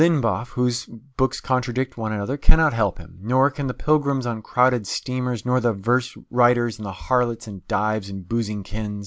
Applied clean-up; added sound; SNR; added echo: none; none; none; none.